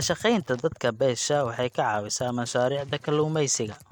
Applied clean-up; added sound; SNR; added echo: neural mask model RNNoise.